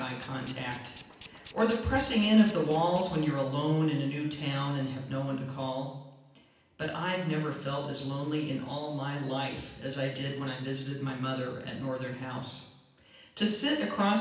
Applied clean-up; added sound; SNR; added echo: none; Tools; 15 dB; reverberation time 0.9 s.